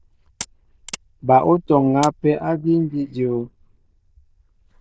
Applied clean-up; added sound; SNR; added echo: neural diffusion model UNIVERSE++.